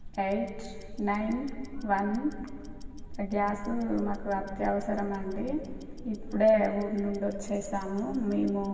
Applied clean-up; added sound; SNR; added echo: none; Tick-tock; 10 dB; reverberation time 2.6 s.